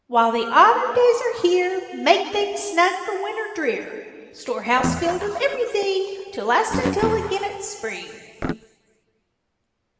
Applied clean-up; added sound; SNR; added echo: none; Guitar; 8 dB; reverberation time 2.2 s.